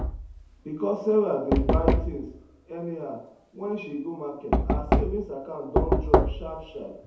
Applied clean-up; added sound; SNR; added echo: none; Knock; -3 dB; reverberation time 2.0 s.